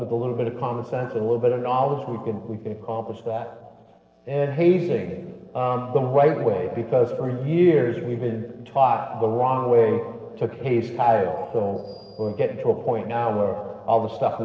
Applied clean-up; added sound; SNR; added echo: neural separator model SepFormer DNS4.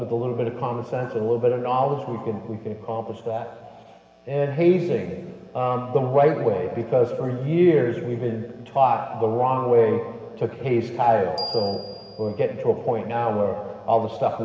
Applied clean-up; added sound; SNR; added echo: none; Bell; 14 dB; reverberation time 1.8 s.